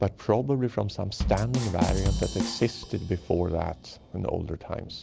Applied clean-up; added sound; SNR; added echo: none; Bass drum / Drum kit; 5 dB; none.